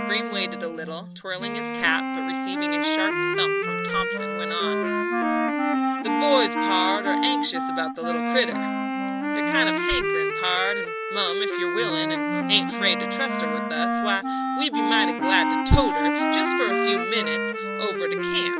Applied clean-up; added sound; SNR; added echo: none; Wind instrument, woodwind instrument + Wind instrument, woodwind instrument; -3 dB; none.